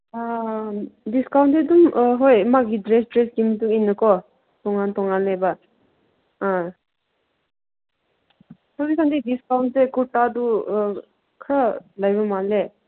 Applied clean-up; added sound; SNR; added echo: none; none; none; none.